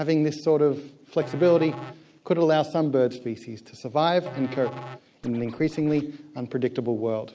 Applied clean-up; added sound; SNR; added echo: none; Scratching (performance technique) + Musical instrument; 18 dB; none.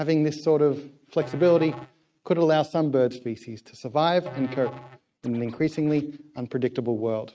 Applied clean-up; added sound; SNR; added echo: neural mask model RNNoise.